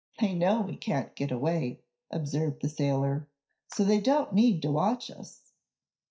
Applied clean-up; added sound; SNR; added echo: neural mask model DeepFilterNet 3.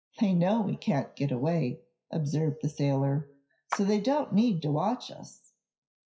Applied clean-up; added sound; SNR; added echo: classical method WPE with log-MMSE.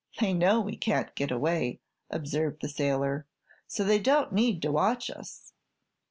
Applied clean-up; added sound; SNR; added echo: none; none; none; none.